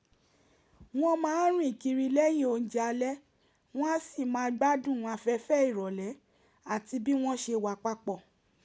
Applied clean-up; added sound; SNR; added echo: none; none; none; none.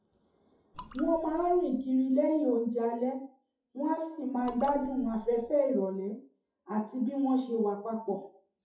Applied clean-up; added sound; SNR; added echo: classical method WPE with log-MMSE.